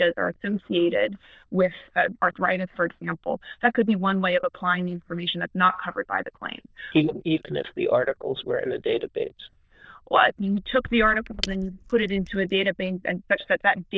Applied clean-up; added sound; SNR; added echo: neural diffusion model UNIVERSE++.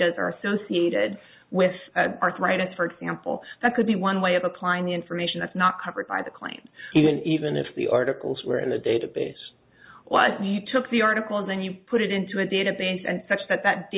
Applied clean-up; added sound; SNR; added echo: none; none; none; none.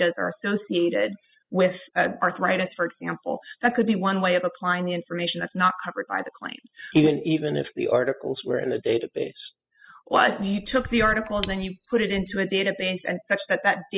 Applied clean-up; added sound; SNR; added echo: classical method spectral subtraction.